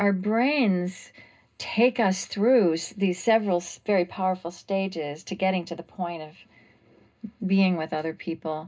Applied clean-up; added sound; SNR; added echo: none; none; none; reverberation time 0.2 s.